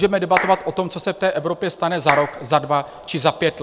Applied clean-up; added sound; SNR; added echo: none; Clapping; 9 dB; none.